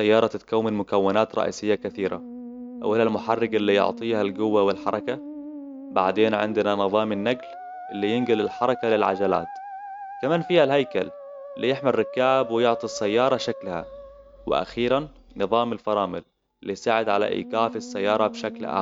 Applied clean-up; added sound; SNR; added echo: none; Musical instrument; 14 dB; none.